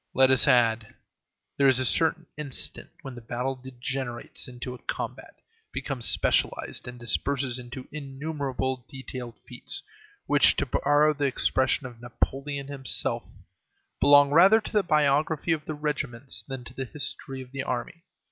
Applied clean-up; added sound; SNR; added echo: none; none; none; none.